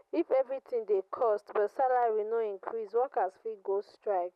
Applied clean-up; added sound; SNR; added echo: none; none; none; none.